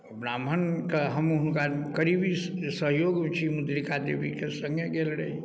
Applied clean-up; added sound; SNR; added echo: none; none; none; none.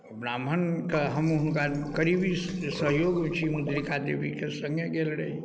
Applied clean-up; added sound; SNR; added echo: none; Sink (filling or washing); 13 dB; none.